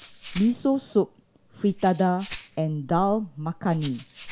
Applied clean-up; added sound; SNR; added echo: none; Rattle (instrument); 4 dB; none.